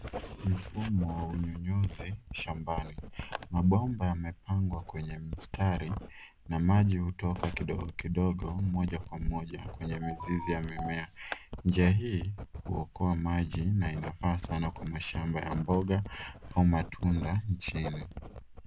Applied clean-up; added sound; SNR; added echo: none; Writing; 12 dB; none.